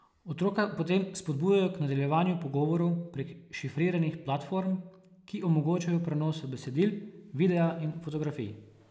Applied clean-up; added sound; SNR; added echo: none; none; none; none.